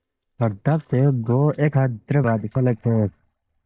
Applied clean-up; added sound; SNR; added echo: neural mask model DeepFilterNet 3.